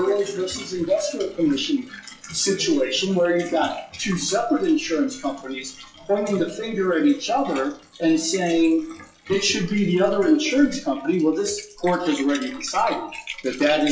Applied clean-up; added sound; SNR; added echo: classical method WPE with log-MMSE.